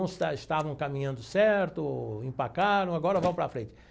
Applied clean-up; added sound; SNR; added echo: none; Slam; 20 dB; none.